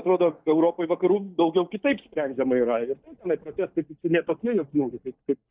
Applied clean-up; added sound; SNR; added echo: neural mask model DeepFilterNet 3.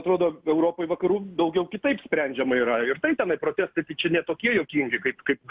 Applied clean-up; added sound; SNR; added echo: none; none; none; none.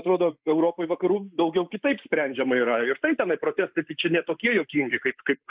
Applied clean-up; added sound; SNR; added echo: neural mask model Resemble Enhance denoiser.